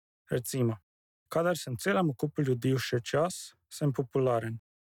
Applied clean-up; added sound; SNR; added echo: none; none; none; none.